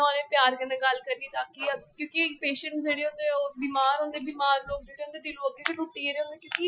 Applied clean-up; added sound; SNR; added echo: classical method Wiener filter.